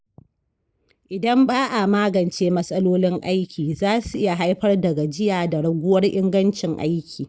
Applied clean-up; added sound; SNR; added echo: neural mask model Resemble Enhance denoiser.